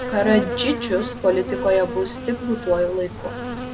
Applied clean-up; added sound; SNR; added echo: none; Insect; 7 dB; none.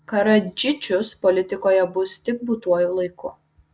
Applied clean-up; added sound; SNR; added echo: none; none; none; none.